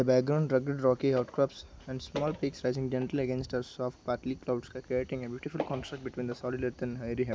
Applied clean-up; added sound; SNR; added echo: none; none; none; none.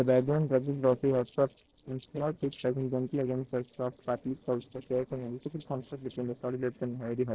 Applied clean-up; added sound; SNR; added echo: neural separator model SepFormer DNS4.